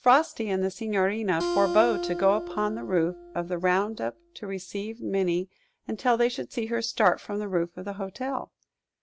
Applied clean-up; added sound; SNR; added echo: none; Acoustic guitar; 7 dB; none.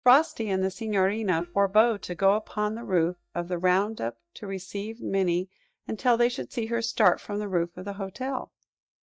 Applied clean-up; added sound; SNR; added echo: neural mask model DeepFilterNet 3.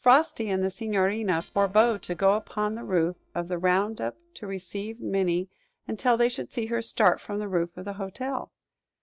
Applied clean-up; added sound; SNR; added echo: neural separator model SepFormer DNS4.